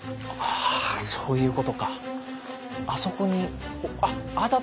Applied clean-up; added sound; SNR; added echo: none; none; none; none.